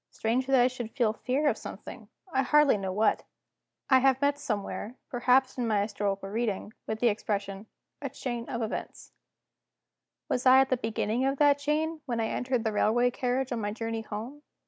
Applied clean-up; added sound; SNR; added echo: none; none; none; none.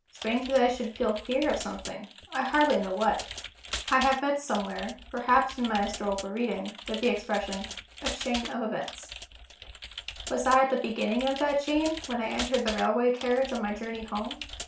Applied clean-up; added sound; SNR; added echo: none; Computer keyboard; 12 dB; reverberation time 0.3 s.